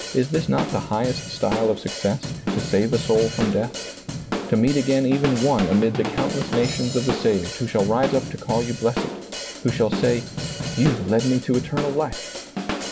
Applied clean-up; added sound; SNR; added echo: none; Drum / Drum kit; 6 dB; none.